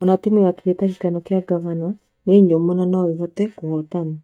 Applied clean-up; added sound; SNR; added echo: neural mask model DeepFilterNet 3.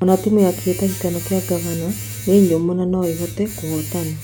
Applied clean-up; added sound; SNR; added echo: none; Domestic sounds, home sounds; 11 dB; none.